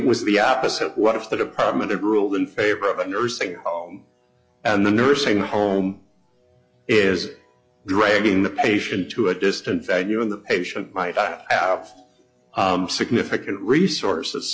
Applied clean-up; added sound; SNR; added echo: classical method log-MMSE.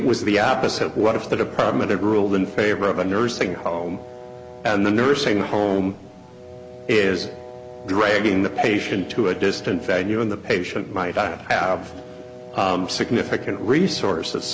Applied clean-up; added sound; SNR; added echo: none; Brass instrument; 18 dB; none.